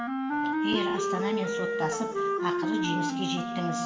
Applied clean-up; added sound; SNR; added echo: none; Wind instrument, woodwind instrument; -4 dB; reverberation time 2.2 s.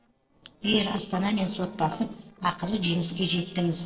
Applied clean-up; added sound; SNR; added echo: neural separator model SepFormer DNS4.